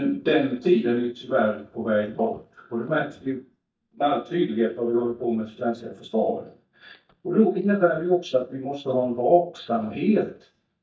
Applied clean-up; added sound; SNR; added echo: neural mask model DeepFilterNet 3.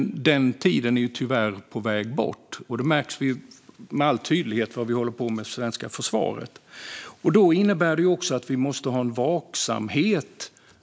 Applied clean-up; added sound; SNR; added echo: none; none; none; none.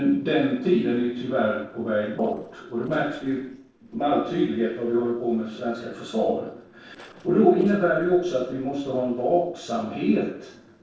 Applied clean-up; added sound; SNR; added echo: neural separator model SepFormer DNS4.